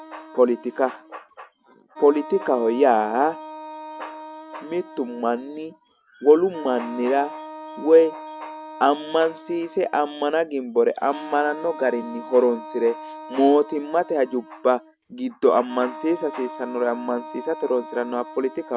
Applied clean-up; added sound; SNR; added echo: none; Wind instrument, woodwind instrument; 16 dB; none.